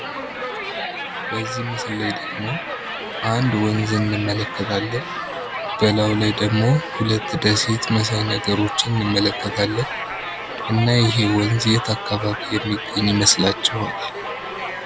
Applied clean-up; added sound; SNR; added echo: none; Crowd; 7 dB; none.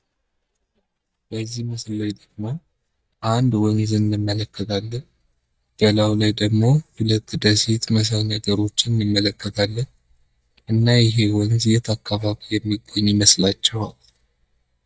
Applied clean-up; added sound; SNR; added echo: neural mask model DeepFilterNet 3.